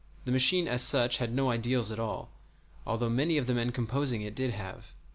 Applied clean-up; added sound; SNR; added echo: none; none; none; none.